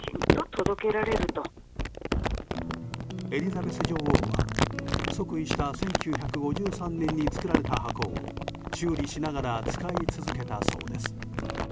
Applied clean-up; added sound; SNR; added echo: none; Crumpling, crinkling; -1 dB; none.